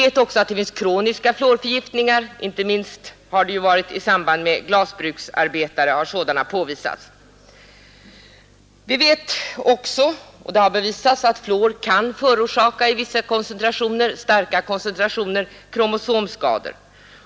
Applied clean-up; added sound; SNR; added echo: none; none; none; none.